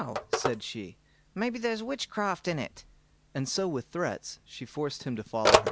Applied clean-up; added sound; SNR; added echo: none; Telephone; 0 dB; none.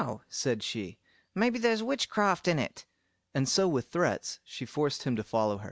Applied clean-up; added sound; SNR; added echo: none; none; none; none.